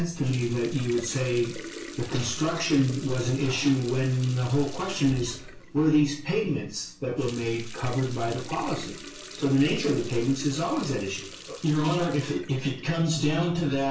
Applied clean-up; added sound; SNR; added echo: none; Water tap, faucet; 16 dB; reverberation time 0.3 s.